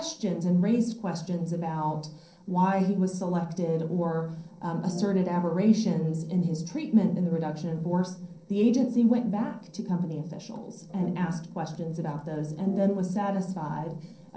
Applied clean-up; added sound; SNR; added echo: neural separator model SepFormer DNS4.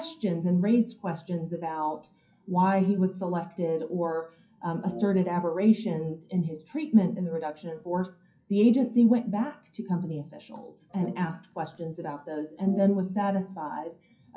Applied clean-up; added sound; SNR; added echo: classical method WPE with log-MMSE.